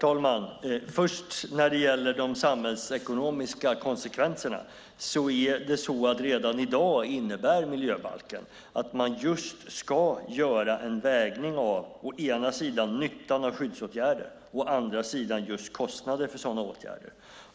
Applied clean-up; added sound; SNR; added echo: none; none; none; none.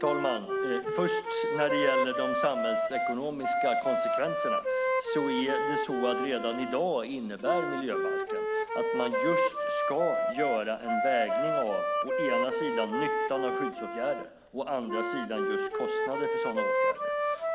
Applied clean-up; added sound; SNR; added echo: none; Wind instrument, woodwind instrument; -3 dB; none.